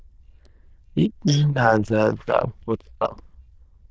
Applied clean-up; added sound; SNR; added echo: neural diffusion model UNIVERSE++.